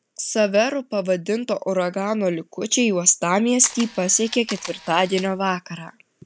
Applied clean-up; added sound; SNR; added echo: none; Camera; 15 dB; none.